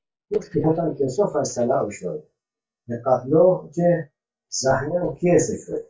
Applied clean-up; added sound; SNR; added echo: neural mask model DeepFilterNet 3.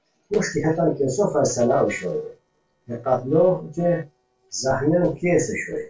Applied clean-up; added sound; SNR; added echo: neural separator model SepFormer DNS4.